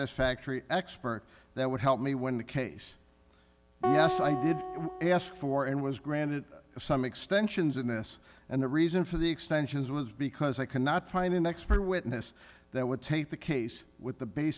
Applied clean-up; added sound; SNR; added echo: none; Acoustic guitar; 4 dB; none.